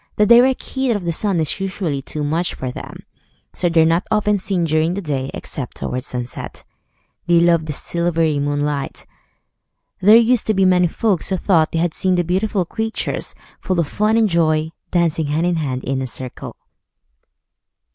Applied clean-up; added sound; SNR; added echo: none; none; none; none.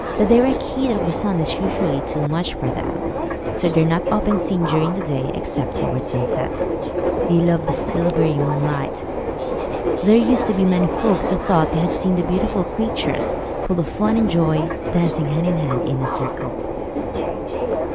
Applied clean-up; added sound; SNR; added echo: none; Subway, metro, underground; 2 dB; none.